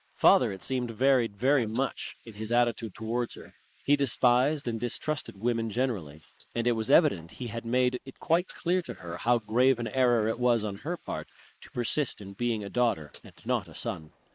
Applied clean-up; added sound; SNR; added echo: neural mask model Resemble Enhance denoiser.